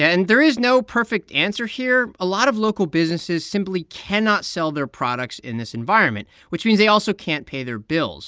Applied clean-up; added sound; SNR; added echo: none; none; none; none.